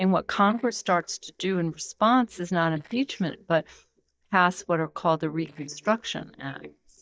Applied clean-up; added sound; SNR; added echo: neural mask model DeepFilterNet 3.